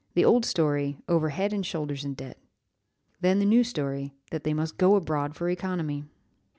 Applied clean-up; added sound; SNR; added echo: none; none; none; none.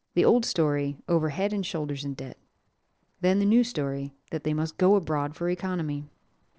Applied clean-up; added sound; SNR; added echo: neural separator model SepFormer DNS4.